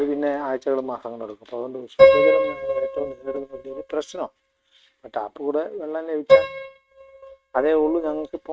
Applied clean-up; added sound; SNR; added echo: neural mask model RNNoise.